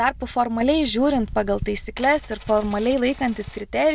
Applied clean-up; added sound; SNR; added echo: none; Coin (dropping) + Accelerating, revving, vroom; 19 dB; none.